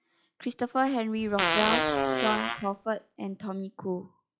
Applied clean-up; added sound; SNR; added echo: classical method log-MMSE.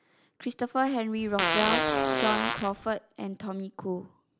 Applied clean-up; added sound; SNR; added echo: none; Fart; -3 dB; none.